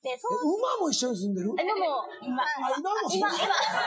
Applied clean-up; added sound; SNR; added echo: classical method Wiener filter.